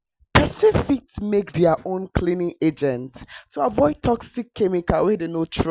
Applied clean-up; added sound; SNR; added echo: none; none; none; none.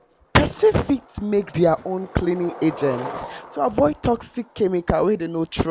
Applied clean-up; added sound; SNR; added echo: none; Skateboard; 17 dB; none.